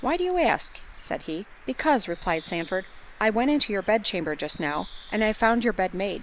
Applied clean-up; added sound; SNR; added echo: none; Bird; 17 dB; none.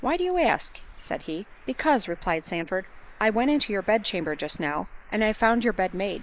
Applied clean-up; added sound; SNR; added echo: neural mask model Resemble Enhance denoiser.